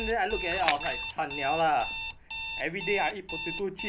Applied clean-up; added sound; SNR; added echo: none; Alarm + Splash, splatter; 2 dB; none.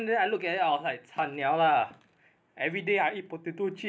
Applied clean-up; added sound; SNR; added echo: none; none; none; none.